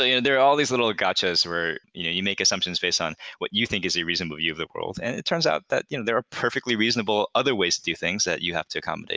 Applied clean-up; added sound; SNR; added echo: none; none; none; none.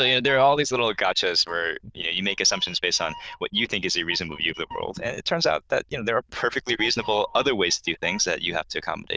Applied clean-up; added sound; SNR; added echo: neural diffusion model UNIVERSE++.